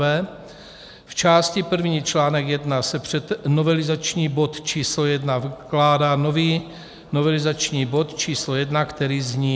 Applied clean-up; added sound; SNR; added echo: none; none; none; none.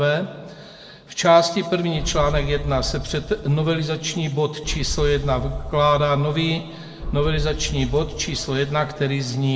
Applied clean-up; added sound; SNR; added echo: none; Boom; 8 dB; reverberation time 1.4 s.